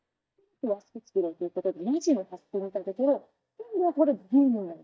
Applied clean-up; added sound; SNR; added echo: neural mask model DeepFilterNet 3.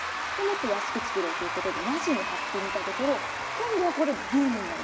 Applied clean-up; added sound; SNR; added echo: none; Applause / Crowd / Cheering; 2 dB; reverberation time 1.6 s.